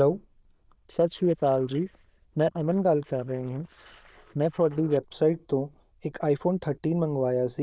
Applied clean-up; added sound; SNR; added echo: neural diffusion model UNIVERSE++.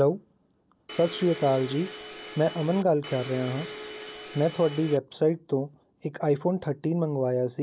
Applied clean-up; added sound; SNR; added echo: none; Domestic sounds, home sounds; 13 dB; none.